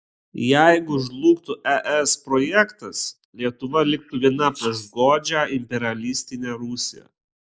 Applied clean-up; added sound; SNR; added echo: neural mask model Resemble Enhance denoiser.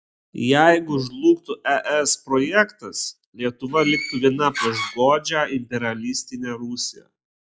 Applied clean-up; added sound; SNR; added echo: classical method log-MMSE.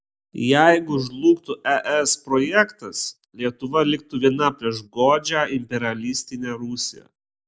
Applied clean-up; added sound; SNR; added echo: none; none; none; none.